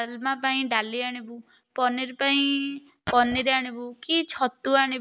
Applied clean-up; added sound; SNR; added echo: none; Glass; 8 dB; none.